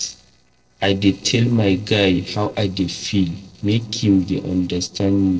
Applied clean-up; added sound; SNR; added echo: neural separator model SepFormer DNS4.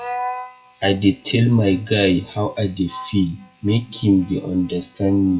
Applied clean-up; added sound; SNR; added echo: classical method WPE with log-MMSE.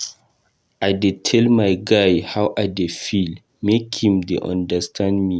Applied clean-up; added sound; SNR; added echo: none; none; none; none.